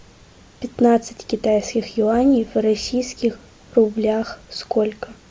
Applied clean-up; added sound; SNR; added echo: none; none; none; none.